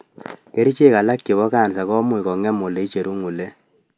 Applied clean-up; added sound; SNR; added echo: none; none; none; none.